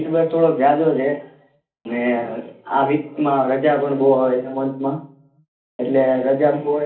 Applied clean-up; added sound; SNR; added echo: none; none; none; reverberation time 0.4 s.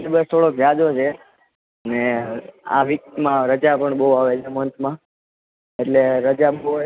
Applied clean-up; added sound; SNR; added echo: none; none; none; none.